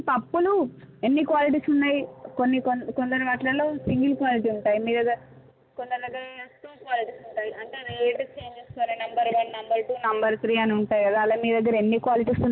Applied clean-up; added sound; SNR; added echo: none; none; none; none.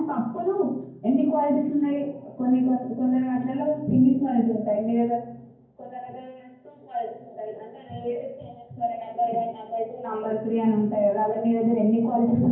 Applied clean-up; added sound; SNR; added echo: none; none; none; reverberation time 0.9 s.